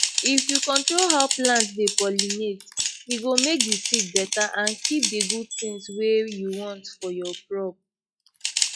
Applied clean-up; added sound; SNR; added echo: classical method log-MMSE.